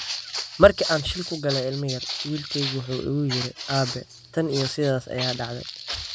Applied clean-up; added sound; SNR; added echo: none; Walk, footsteps; 8 dB; none.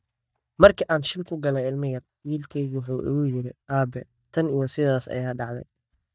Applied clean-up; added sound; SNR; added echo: neural mask model DeepFilterNet 3.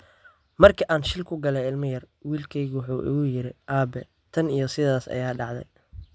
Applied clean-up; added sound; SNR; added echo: none; none; none; none.